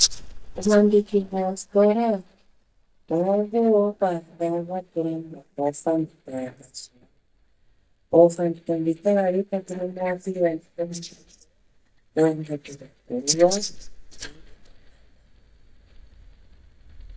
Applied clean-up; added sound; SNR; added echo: neural mask model DeepFilterNet 3.